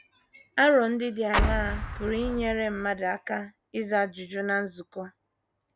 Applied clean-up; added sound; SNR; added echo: none; Explosion; 1 dB; none.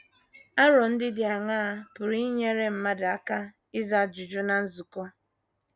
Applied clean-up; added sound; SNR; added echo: none; none; none; none.